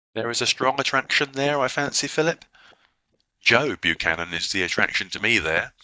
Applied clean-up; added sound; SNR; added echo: neural mask model DeepFilterNet 3.